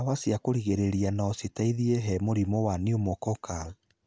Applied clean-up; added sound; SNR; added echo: none; none; none; none.